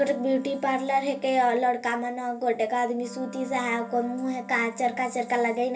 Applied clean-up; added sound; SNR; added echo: none; Wind instrument, woodwind instrument; 19 dB; reverberation time 0.3 s.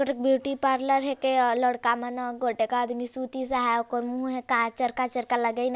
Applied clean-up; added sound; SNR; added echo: none; none; none; none.